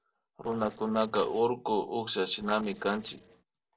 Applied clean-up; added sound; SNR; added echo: neural separator model SepFormer DNS4.